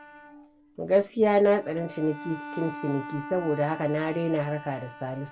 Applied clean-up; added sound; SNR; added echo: none; Bowed string instrument; 15 dB; reverberation time 0.2 s.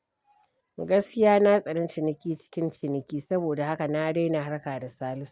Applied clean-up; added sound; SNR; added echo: none; none; none; none.